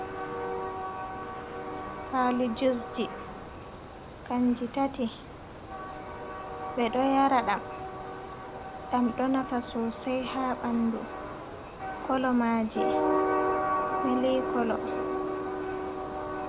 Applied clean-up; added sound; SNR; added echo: none; Train; 3 dB; none.